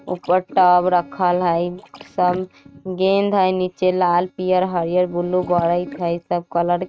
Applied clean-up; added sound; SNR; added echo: neural mask model RNNoise.